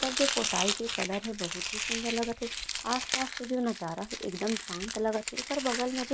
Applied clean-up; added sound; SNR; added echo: none; Domestic sounds, home sounds; 2 dB; none.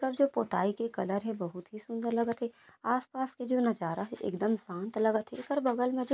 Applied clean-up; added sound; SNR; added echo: none; none; none; none.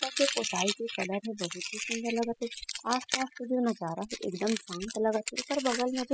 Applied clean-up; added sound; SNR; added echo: classical method spectral subtraction.